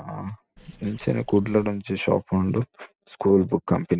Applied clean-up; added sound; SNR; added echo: neural separator model SepFormer DNS4.